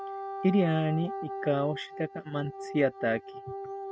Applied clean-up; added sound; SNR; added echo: neural mask model RNNoise.